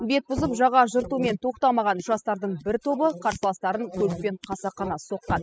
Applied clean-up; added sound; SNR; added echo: classical method spectral subtraction.